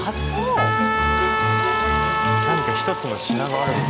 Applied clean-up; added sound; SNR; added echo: none; Trumpet; 0 dB; none.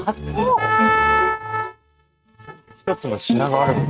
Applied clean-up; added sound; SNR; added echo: neural mask model RNNoise.